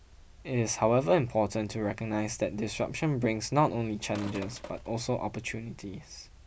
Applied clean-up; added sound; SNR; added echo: none; Sink (filling or washing); 16 dB; none.